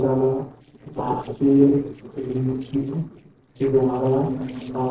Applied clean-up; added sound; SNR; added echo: neural separator model SepFormer DNS4.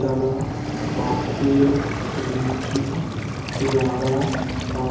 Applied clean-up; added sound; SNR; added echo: none; Waves, surf; 2 dB; reverberation time 0.9 s.